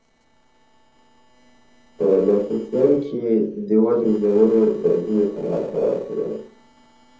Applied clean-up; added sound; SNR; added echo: neural separator model SepFormer DNS4.